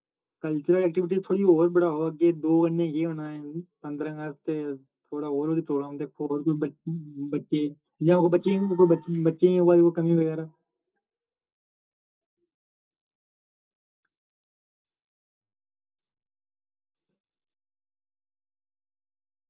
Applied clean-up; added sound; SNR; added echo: neural mask model DeepFilterNet 3.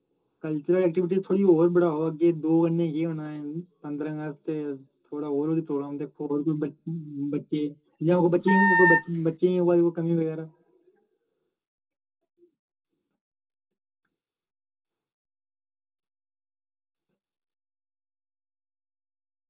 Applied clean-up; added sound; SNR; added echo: none; Wind instrument, woodwind instrument; -4 dB; reverberation time 0.2 s.